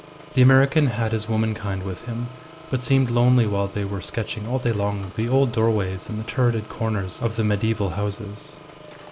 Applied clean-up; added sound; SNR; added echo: none; Engine; 20 dB; none.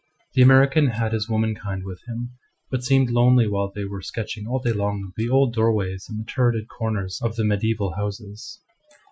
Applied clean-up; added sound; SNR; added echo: classical method Wiener filter.